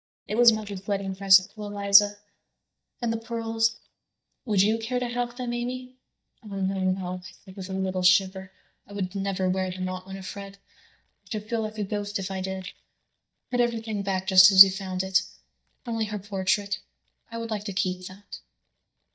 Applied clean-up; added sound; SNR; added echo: neural mask model DeepFilterNet 3.